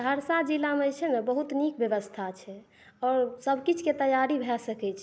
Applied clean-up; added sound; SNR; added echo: none; none; none; none.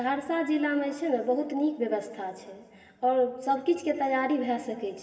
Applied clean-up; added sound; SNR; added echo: none; none; none; reverberation time 2.3 s.